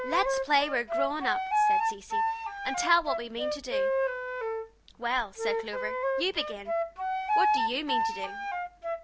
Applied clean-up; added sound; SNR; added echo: none; Wind instrument, woodwind instrument; -3 dB; none.